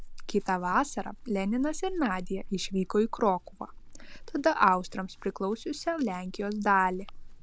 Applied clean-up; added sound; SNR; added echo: none; Chewing, mastication / Livestock, farm animals, working animals; 12 dB; none.